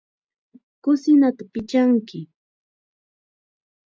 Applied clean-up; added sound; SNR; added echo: none; none; none; none.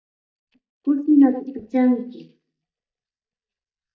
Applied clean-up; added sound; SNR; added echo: neural mask model DeepFilterNet 3.